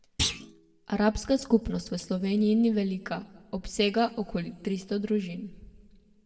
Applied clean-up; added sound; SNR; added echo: none; Thump, thud; 8 dB; reverberation time 1.0 s.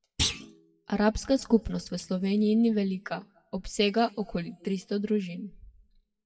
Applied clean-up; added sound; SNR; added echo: classical method WPE with log-MMSE.